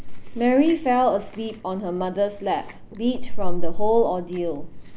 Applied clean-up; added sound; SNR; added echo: none; Chewing, mastication; -1 dB; none.